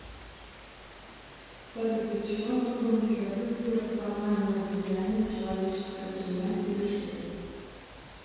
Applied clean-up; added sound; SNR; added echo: none; Rain; 17 dB; reverberation time 2.1 s.